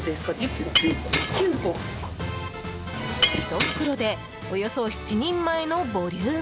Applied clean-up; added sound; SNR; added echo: none; Shatter; 2 dB; none.